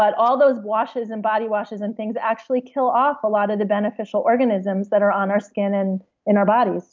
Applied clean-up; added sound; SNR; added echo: none; none; none; none.